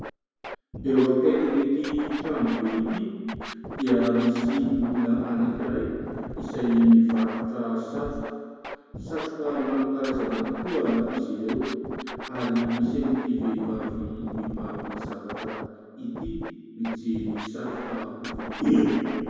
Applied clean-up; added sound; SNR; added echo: none; Scratching (performance technique); 11 dB; reverberation time 2.2 s.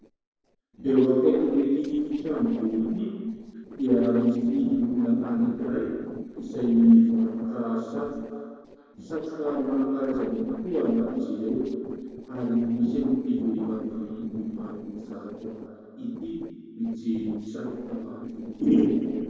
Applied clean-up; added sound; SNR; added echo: neural separator model SepFormer DNS4.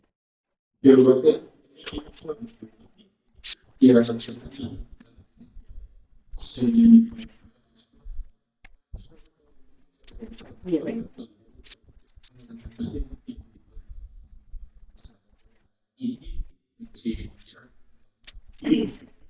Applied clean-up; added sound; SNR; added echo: neural mask model DeepFilterNet 3.